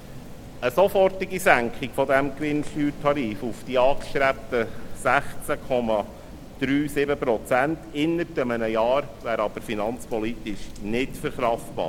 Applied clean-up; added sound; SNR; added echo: none; Rain; 10 dB; none.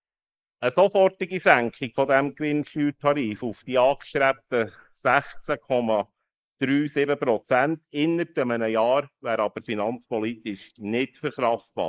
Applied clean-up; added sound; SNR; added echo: neural mask model Resemble Enhance denoiser.